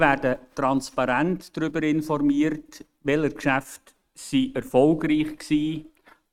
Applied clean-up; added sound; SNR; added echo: neural mask model RNNoise.